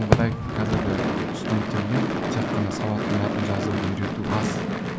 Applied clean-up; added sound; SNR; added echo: none; Gunshot, gunfire / Fireworks + Fireworks; -2 dB; none.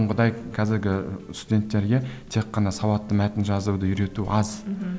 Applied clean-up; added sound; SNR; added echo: none; none; none; none.